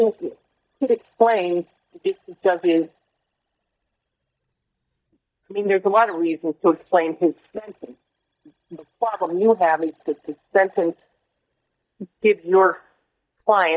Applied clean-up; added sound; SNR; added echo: neural mask model DeepFilterNet 3.